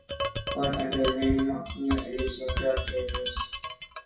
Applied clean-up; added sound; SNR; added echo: classical method WPE with log-MMSE.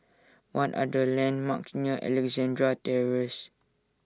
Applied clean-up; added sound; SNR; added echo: none; none; none; none.